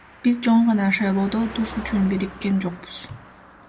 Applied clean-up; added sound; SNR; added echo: none; Car passing by; 17 dB; none.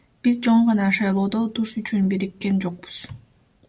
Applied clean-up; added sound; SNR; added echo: none; none; none; none.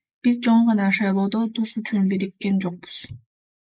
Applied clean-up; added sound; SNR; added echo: neural mask model Resemble Enhance denoiser.